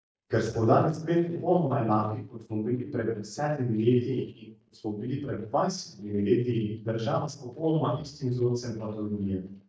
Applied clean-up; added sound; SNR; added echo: neural mask model DeepFilterNet 3.